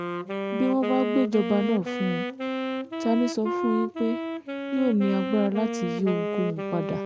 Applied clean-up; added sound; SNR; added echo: none; Wind instrument, woodwind instrument; 3 dB; none.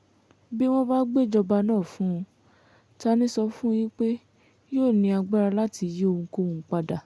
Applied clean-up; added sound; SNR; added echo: none; none; none; none.